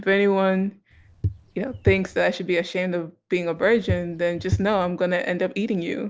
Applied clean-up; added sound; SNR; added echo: none; Walk, footsteps / Bird vocalization, bird call, bird song; 9 dB; none.